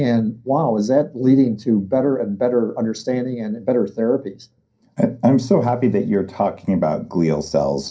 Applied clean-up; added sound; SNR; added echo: none; none; none; reverberation time 0.3 s.